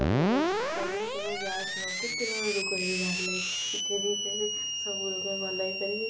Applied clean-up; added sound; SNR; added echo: none; Screech; -4 dB; reverberation time 0.4 s.